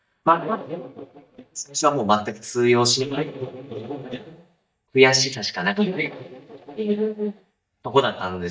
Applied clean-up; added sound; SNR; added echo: neural mask model DeepFilterNet 3.